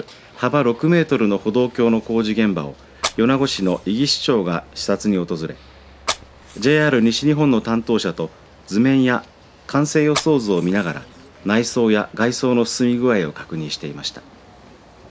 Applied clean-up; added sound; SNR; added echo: none; Fire; 14 dB; none.